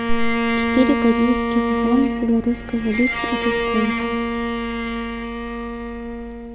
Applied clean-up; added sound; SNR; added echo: none; Bowed string instrument; 0 dB; none.